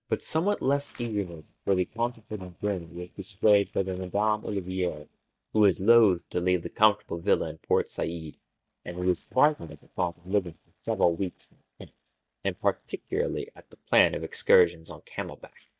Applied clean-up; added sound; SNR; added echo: neural mask model DeepFilterNet 3.